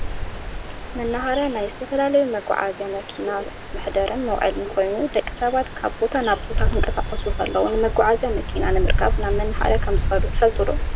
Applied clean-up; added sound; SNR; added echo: none; Stream; 1 dB; none.